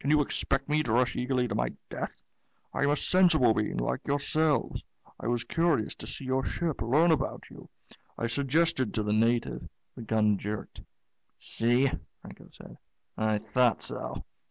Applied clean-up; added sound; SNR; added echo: none; none; none; none.